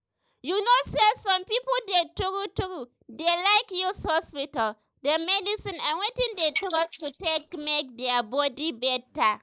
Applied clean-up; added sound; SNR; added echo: neural mask model Resemble Enhance denoiser.